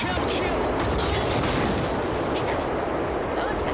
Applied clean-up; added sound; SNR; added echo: none; none; none; none.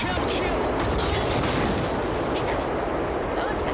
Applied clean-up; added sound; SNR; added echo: none; Mechanical fan; 17 dB; none.